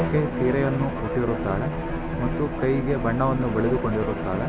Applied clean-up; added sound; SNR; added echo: none; Bowed string instrument; 3 dB; none.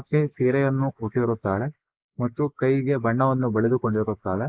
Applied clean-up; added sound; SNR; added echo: neural mask model Resemble Enhance denoiser.